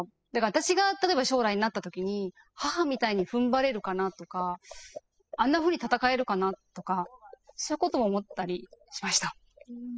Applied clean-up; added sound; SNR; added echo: classical method spectral subtraction.